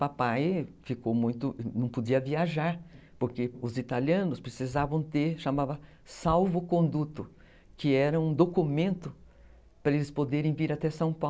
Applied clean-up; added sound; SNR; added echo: none; none; none; none.